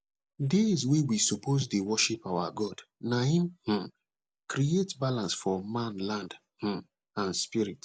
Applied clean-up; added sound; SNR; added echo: none; none; none; none.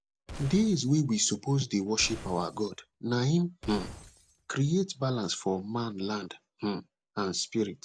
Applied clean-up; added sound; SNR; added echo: none; Glass; 15 dB; none.